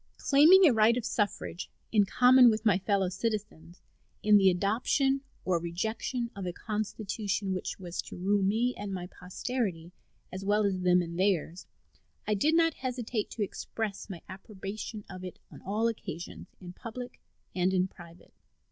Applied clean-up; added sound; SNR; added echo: none; none; none; none.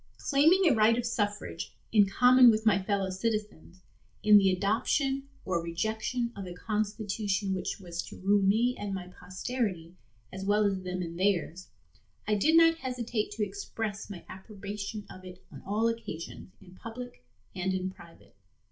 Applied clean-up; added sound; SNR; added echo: none; none; none; reverberation time 0.2 s.